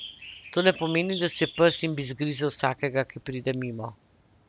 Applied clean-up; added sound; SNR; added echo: none; Bird; 16 dB; none.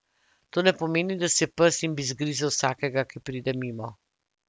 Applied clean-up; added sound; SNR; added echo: none; none; none; none.